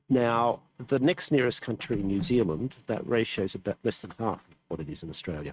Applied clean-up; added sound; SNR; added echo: neural mask model RNNoise.